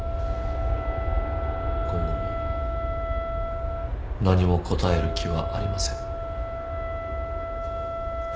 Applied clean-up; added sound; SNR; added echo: none; Wind instrument, woodwind instrument + Aircraft; -2 dB; none.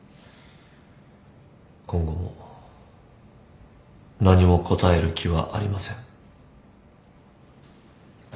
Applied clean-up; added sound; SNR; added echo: none; none; none; none.